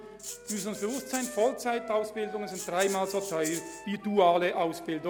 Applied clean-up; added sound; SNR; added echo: none; Rattle (instrument) + Wind instrument, woodwind instrument; 13 dB; none.